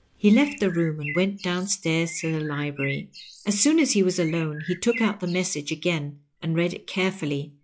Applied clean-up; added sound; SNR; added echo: classical method log-MMSE.